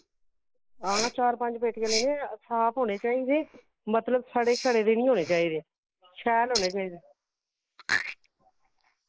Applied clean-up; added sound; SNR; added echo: neural mask model Resemble Enhance denoiser.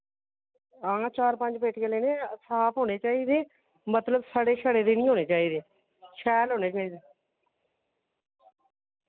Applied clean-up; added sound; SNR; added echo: none; none; none; none.